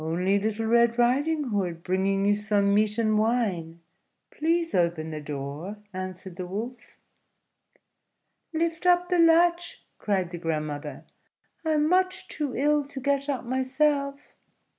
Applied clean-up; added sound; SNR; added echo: none; none; none; none.